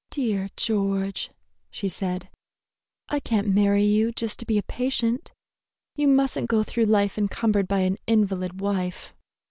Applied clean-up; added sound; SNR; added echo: none; none; none; none.